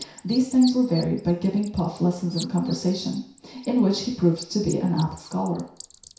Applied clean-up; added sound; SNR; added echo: none; Bird; 19 dB; reverberation time 0.6 s.